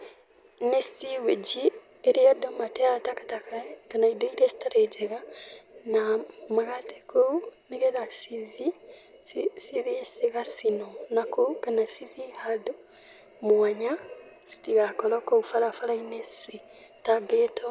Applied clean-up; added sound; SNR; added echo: none; none; none; none.